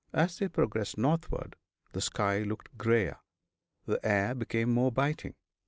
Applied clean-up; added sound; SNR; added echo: none; none; none; none.